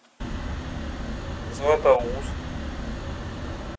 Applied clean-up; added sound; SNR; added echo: none; Wind; 3 dB; none.